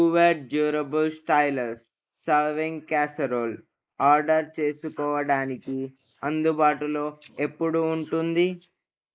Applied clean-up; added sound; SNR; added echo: neural mask model Resemble Enhance denoiser.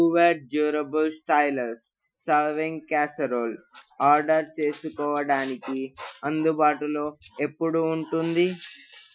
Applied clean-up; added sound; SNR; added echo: classical method Wiener filter.